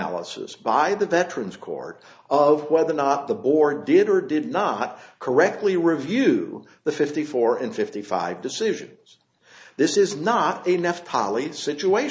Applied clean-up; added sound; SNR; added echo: none; none; none; none.